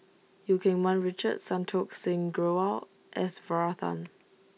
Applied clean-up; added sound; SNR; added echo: none; none; none; none.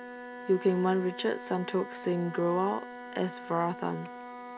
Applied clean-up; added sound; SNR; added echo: none; Wind instrument, woodwind instrument; 12 dB; none.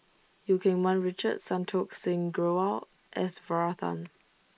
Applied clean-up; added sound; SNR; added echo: neural mask model Resemble Enhance denoiser.